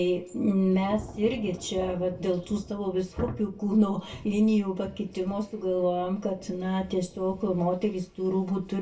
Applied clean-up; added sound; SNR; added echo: none; Thunder / Rain; 19 dB; reverberation time 0.2 s.